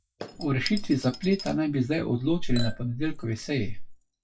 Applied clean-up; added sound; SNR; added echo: classical method WPE with log-MMSE.